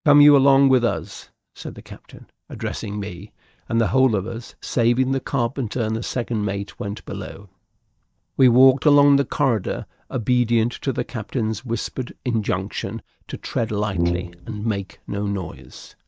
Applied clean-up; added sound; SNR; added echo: neural mask model DeepFilterNet 3.